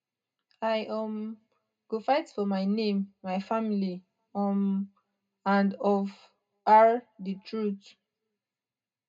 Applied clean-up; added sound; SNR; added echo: none; none; none; reverberation time 0.2 s.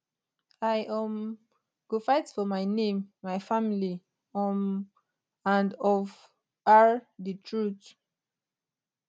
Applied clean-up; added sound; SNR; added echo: none; none; none; none.